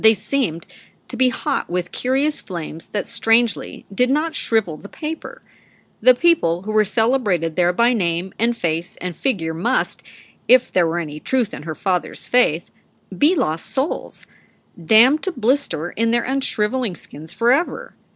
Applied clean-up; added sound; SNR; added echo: none; none; none; none.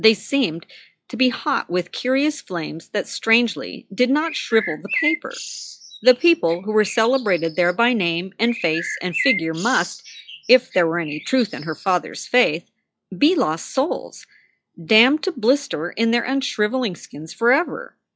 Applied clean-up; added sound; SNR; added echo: classical method log-MMSE.